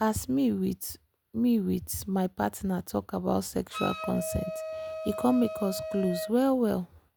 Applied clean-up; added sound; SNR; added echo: none; Wind instrument, woodwind instrument; 8 dB; none.